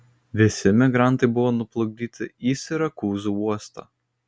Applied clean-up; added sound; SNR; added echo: none; none; none; none.